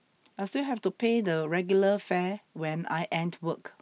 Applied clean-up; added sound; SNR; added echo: none; none; none; none.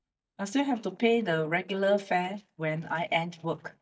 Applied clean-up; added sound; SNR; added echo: neural mask model DeepFilterNet 3.